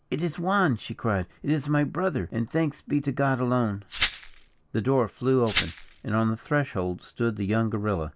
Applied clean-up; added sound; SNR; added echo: none; Glass; 7 dB; none.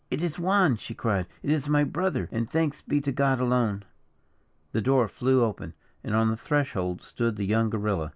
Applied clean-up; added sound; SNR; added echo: none; none; none; none.